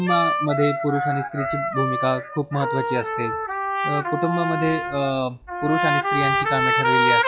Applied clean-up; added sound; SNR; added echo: classical method log-MMSE.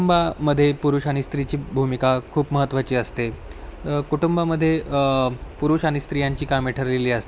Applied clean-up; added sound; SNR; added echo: none; none; none; none.